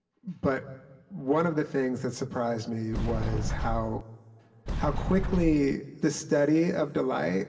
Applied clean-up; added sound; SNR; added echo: none; Sliding door; 2 dB; reverberation time 1.7 s.